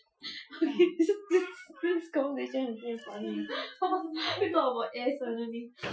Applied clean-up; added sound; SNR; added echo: classical method Wiener filter.